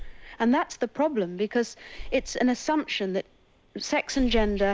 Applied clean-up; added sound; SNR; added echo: none; Breathing; 11 dB; none.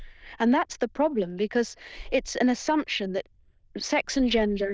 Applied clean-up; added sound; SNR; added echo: neural diffusion model UNIVERSE++.